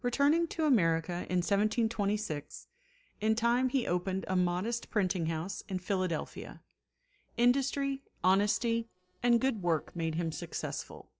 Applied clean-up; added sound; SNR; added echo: neural separator model SepFormer DNS4.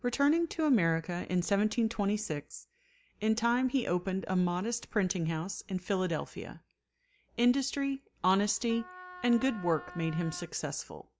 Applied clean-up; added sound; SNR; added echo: none; Wind instrument, woodwind instrument; 17 dB; none.